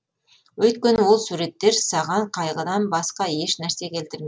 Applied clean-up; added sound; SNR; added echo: none; none; none; none.